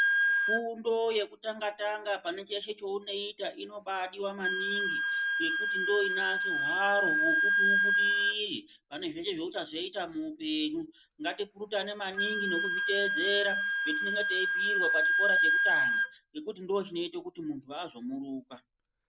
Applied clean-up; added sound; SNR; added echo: none; Wind instrument, woodwind instrument; -4 dB; none.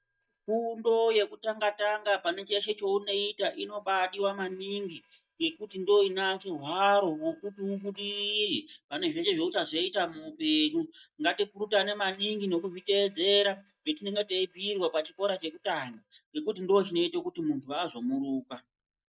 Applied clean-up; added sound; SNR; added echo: neural mask model DeepFilterNet 3.